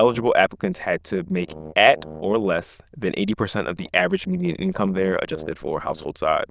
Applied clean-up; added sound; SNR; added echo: neural diffusion model UNIVERSE++.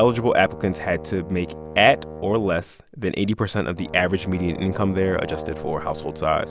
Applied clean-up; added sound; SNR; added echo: none; Brass instrument; 13 dB; none.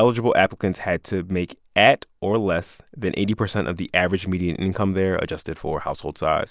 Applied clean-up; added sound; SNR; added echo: none; none; none; none.